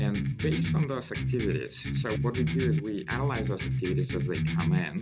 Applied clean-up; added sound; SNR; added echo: none; Electric guitar; -3 dB; none.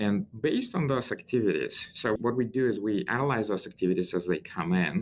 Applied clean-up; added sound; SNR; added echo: none; none; none; none.